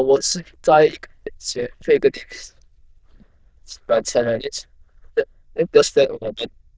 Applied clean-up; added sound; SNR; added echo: neural diffusion model UNIVERSE++.